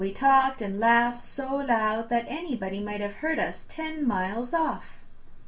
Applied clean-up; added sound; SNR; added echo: none; none; none; reverberation time 0.2 s.